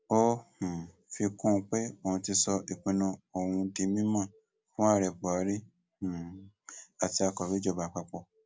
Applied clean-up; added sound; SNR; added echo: none; none; none; none.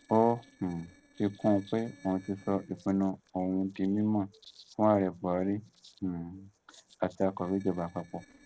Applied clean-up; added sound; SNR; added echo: neural separator model SepFormer DNS4.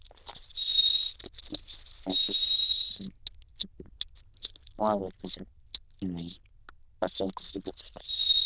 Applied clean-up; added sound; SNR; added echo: neural diffusion model UNIVERSE++.